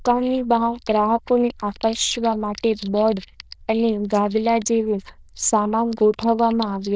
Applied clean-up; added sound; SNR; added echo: neural diffusion model UNIVERSE++.